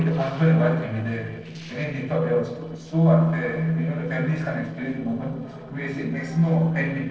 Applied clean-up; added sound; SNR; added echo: neural separator model SepFormer DNS4.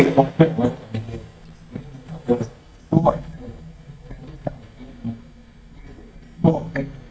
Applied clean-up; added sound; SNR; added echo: neural mask model DeepFilterNet 3.